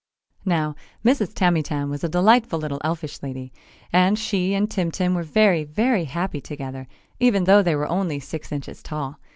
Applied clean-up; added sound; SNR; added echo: none; none; none; none.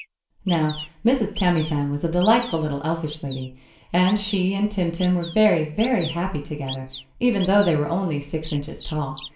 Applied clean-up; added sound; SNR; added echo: none; Bird vocalization, bird call, bird song; 17 dB; reverberation time 0.5 s.